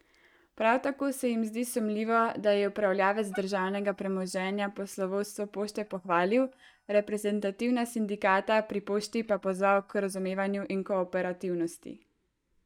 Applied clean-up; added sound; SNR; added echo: neural mask model DeepFilterNet 3.